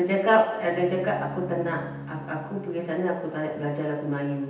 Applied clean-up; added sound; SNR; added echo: none; Bowed string instrument; 13 dB; reverberation time 0.9 s.